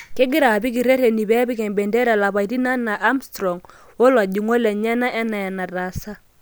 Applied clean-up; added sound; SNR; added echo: none; none; none; none.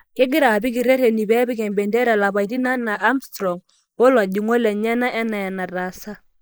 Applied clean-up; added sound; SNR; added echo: neural mask model Resemble Enhance denoiser.